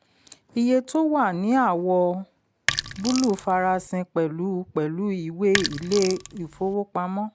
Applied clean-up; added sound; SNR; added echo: none; Sink (filling or washing); 6 dB; none.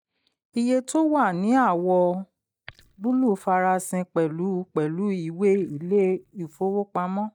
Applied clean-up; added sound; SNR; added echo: neural mask model DeepFilterNet 3.